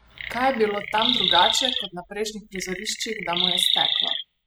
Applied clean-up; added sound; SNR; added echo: classical method spectral subtraction.